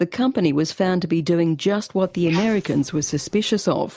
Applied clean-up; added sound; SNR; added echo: neural mask model Resemble Enhance denoiser.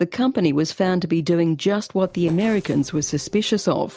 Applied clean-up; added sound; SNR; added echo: neural separator model SepFormer DNS4.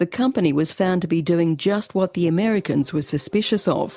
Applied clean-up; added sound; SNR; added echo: none; none; none; none.